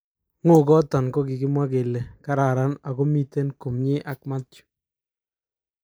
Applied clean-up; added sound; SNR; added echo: neural mask model Resemble Enhance denoiser.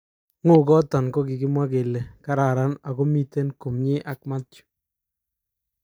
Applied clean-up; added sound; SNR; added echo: neural mask model DeepFilterNet 3.